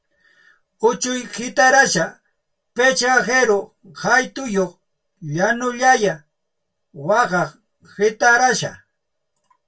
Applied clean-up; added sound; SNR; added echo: none; none; none; reverberation time 0.1 s.